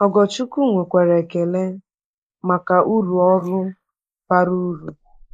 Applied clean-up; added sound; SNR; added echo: neural mask model Resemble Enhance denoiser.